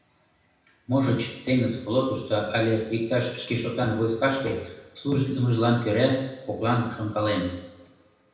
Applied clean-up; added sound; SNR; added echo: none; none; none; reverberation time 0.9 s.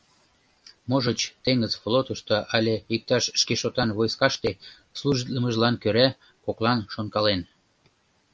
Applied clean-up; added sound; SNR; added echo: none; none; none; none.